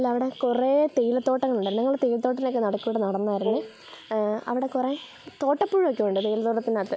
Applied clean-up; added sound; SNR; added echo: none; Wind instrument, woodwind instrument; 6 dB; none.